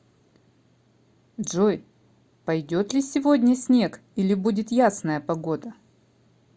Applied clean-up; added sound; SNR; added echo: none; none; none; none.